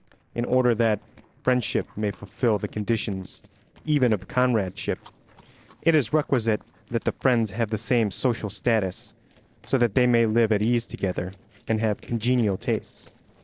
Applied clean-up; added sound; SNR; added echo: neural separator model SepFormer DNS4.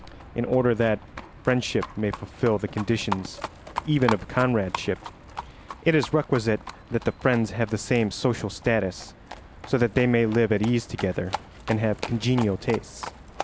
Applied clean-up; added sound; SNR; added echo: none; Livestock, farm animals, working animals; 13 dB; none.